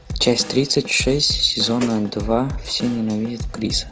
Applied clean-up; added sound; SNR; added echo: none; Drum / Drum kit; 11 dB; none.